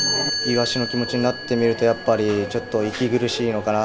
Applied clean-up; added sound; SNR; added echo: none; Chime; 8 dB; none.